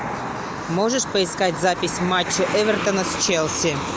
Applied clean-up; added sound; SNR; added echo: none; none; none; none.